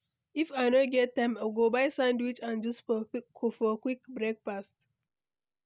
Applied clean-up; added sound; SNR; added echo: none; none; none; none.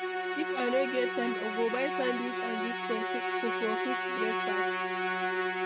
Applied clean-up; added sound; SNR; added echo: none; Musical instrument; -3 dB; none.